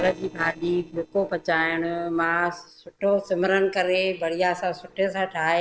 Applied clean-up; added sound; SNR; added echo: neural separator model SepFormer DNS4.